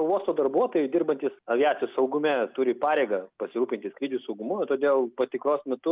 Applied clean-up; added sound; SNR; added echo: none; none; none; none.